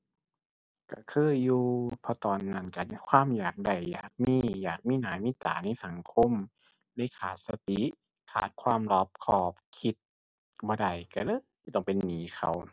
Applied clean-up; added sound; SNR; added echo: none; none; none; none.